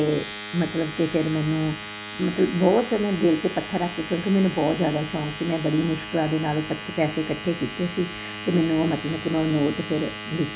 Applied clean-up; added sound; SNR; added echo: none; Domestic sounds, home sounds; 11 dB; none.